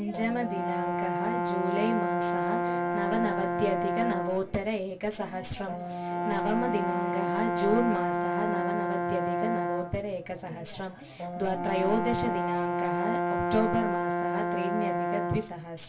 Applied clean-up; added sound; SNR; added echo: none; Brass instrument; -2 dB; reverberation time 0.2 s.